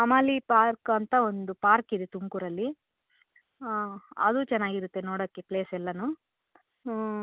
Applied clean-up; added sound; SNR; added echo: none; none; none; none.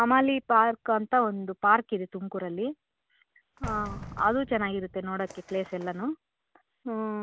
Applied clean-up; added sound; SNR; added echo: none; Explosion + Bird; 19 dB; none.